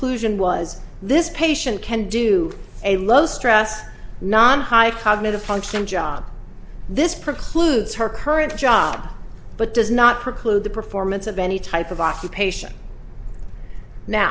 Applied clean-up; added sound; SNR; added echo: none; none; none; none.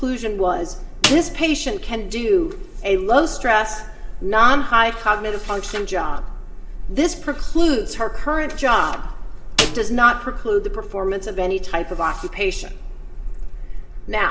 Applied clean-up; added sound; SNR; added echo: none; Snare drum; 6 dB; reverberation time 0.6 s.